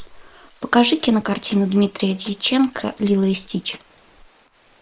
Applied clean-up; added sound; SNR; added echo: neural mask model Resemble Enhance denoiser.